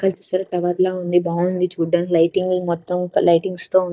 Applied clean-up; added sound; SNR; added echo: neural mask model DeepFilterNet 3.